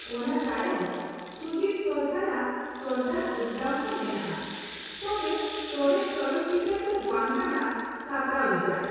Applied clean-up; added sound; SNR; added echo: none; Rattle (instrument); 12 dB; reverberation time 2.0 s.